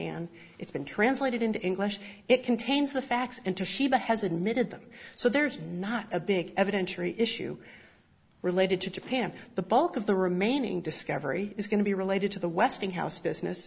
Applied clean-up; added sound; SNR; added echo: none; none; none; none.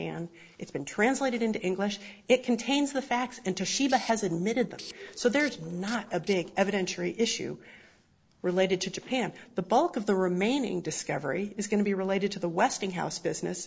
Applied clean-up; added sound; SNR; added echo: neural separator model SepFormer DNS4.